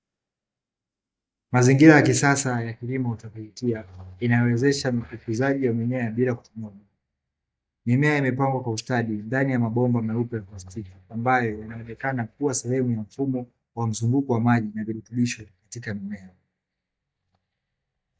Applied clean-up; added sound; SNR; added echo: neural mask model DeepFilterNet 3.